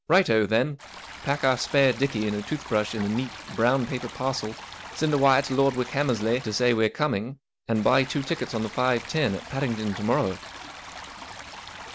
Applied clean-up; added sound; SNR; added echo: none; Stream; 15 dB; none.